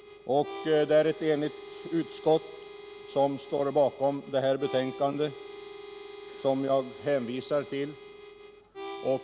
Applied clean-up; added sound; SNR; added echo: none; Harmonica; 14 dB; none.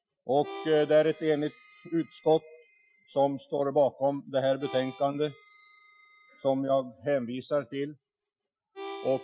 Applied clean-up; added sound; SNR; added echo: classical method Wiener filter.